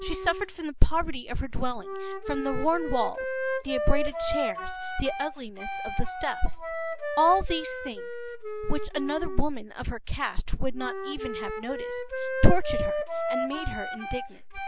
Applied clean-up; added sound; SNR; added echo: none; Wind instrument, woodwind instrument; 7 dB; none.